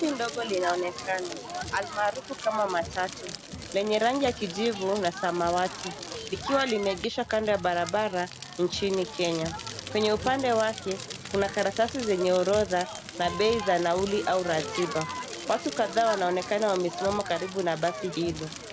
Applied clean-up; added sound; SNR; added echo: none; Crackle; 10 dB; none.